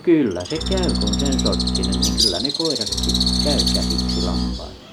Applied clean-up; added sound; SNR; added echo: none; Bird + Bowed string instrument; -4 dB; none.